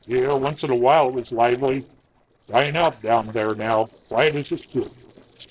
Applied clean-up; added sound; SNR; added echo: neural separator model SepFormer DNS4.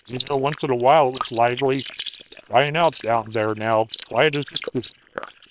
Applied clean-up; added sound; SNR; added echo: neural separator model SepFormer WHAM!.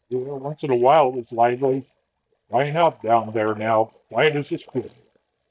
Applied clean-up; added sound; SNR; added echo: neural mask model DeepFilterNet 3.